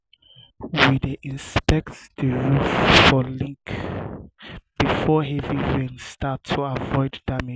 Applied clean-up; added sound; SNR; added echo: none; none; none; none.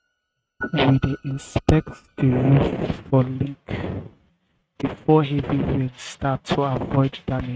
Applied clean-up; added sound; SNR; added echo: neural mask model RNNoise.